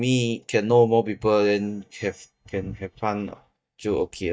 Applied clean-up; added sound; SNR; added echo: neural mask model DeepFilterNet 3.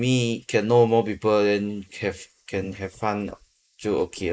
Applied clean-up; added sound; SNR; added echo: neural mask model Resemble Enhance denoiser.